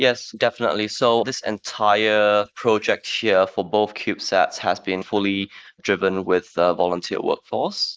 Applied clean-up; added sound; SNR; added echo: neural mask model Resemble Enhance denoiser.